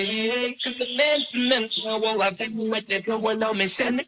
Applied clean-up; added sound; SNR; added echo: neural mask model Resemble Enhance denoiser.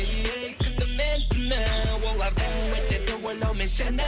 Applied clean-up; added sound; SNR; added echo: none; Bird; 18 dB; none.